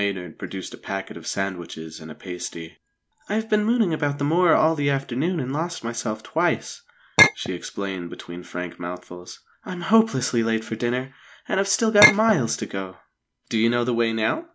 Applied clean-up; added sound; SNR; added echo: none; Chink, clink; -4 dB; none.